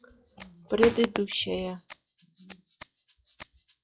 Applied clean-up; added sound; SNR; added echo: classical method log-MMSE.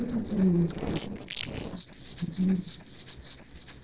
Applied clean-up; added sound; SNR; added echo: neural separator model SepFormer DNS4.